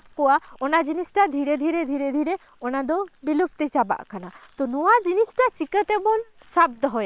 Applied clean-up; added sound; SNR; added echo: neural separator model SepFormer WHAM!.